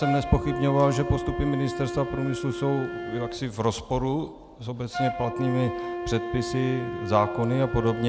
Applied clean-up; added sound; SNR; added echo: none; Wind instrument, woodwind instrument; 7 dB; none.